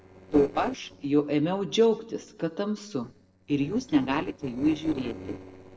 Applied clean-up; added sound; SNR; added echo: neural separator model SepFormer DNS4.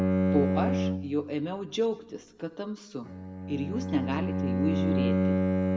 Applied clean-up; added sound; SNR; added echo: none; Bowed string instrument; -4 dB; reverberation time 1.1 s.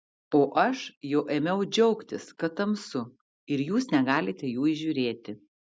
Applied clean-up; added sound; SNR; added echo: none; none; none; none.